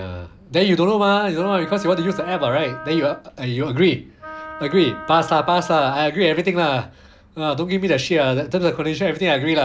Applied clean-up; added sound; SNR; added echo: none; Wind instrument, woodwind instrument; 14 dB; none.